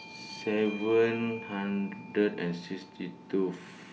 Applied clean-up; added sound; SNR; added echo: none; Bell / Doorbell; 16 dB; none.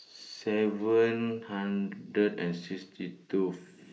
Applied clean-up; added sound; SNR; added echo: neural mask model Resemble Enhance denoiser.